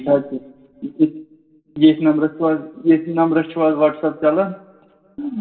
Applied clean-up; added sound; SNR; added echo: none; none; none; reverberation time 1.2 s.